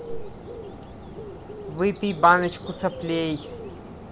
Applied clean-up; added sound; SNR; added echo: none; Bird; 12 dB; none.